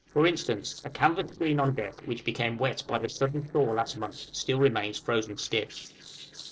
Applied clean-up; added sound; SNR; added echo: neural separator model SepFormer DNS4.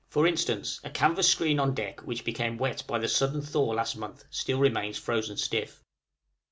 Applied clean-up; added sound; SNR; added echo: none; none; none; none.